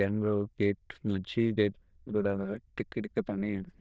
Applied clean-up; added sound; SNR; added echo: neural diffusion model UNIVERSE++.